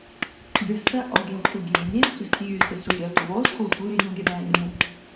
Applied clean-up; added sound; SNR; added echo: none; Clapping; -3 dB; reverberation time 1.7 s.